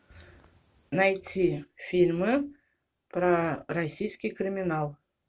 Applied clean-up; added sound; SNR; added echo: none; none; none; none.